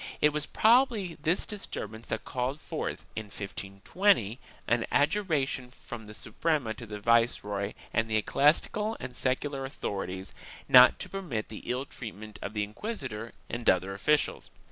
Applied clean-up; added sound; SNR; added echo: none; none; none; none.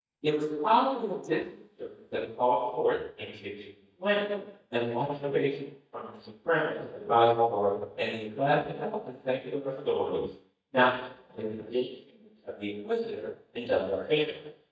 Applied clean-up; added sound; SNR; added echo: neural mask model DeepFilterNet 3.